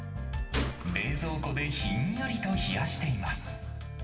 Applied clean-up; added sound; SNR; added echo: none; Gunshot, gunfire; 7 dB; reverberation time 1.9 s.